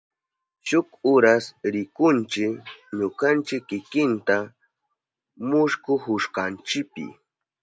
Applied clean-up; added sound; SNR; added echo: none; none; none; none.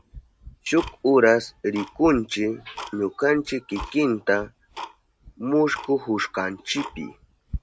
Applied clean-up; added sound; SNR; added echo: none; Tick-tock; 16 dB; none.